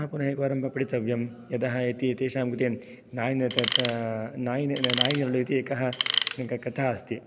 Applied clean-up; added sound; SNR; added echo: none; Tools; -2 dB; none.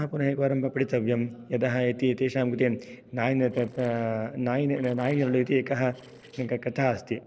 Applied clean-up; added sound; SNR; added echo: neural separator model SepFormer DNS4.